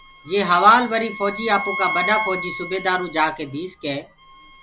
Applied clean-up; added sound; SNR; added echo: none; Bowed string instrument; 9 dB; none.